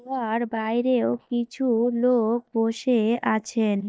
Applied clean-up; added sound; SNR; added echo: neural mask model DeepFilterNet 3.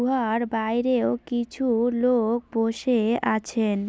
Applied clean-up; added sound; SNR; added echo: none; none; none; none.